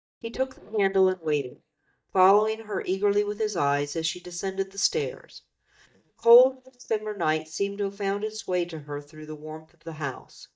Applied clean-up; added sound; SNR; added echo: neural mask model DeepFilterNet 3.